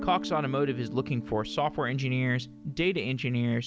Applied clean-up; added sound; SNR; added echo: none; Guitar; 12 dB; none.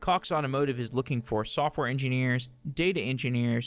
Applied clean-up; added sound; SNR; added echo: neural separator model SepFormer DNS4.